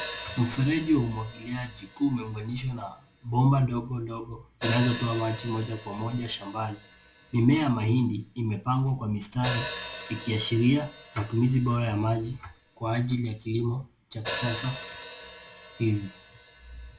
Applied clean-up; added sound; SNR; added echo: none; Hi-hat; 9 dB; reverberation time 0.3 s.